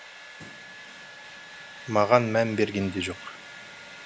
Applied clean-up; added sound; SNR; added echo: none; Domestic sounds, home sounds; 16 dB; none.